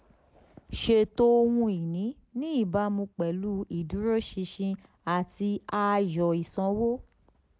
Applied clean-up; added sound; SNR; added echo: none; none; none; none.